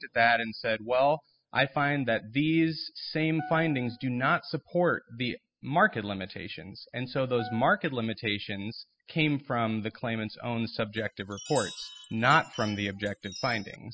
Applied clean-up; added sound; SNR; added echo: classical method spectral subtraction.